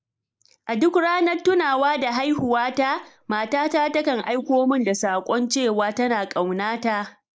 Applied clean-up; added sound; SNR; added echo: neural mask model Resemble Enhance denoiser.